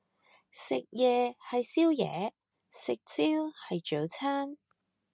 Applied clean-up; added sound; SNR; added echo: none; none; none; none.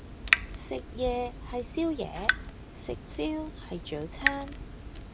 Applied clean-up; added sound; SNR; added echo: none; Drip / Water tap, faucet; -2 dB; none.